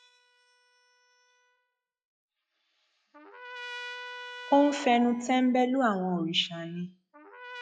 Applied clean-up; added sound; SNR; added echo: classical method log-MMSE.